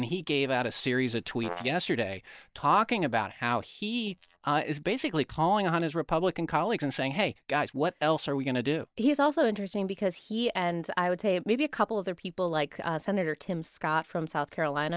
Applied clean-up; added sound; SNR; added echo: neural mask model DeepFilterNet 3.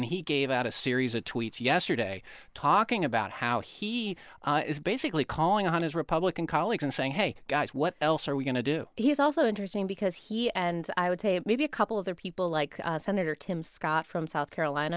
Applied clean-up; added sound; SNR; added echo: none; none; none; none.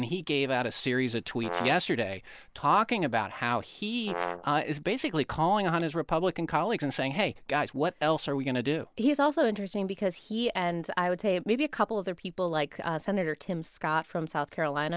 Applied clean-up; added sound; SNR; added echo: none; Brass instrument; 7 dB; none.